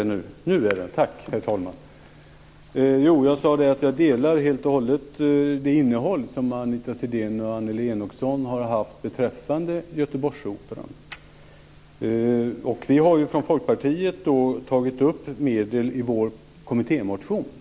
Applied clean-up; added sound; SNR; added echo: none; none; none; none.